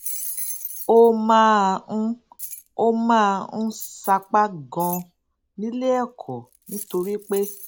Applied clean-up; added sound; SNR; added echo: none; Keys jangling; 15 dB; none.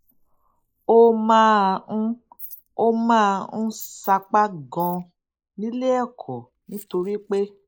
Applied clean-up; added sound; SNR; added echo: neural mask model Resemble Enhance denoiser.